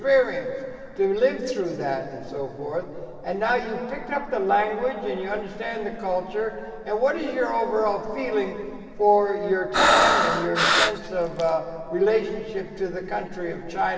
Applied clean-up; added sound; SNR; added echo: none; Breathing; -4 dB; reverberation time 2.6 s.